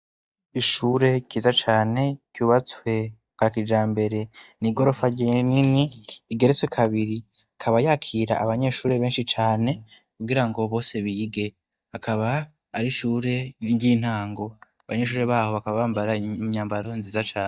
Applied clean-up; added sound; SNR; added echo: neural mask model DeepFilterNet 3.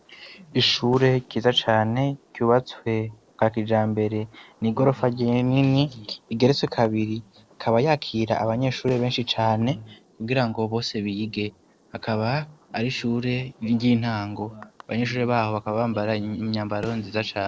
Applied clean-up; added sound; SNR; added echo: neural separator model SepFormer DNS4.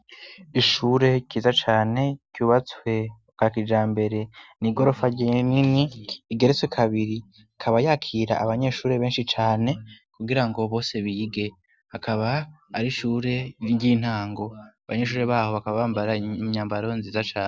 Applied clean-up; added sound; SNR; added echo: none; none; none; none.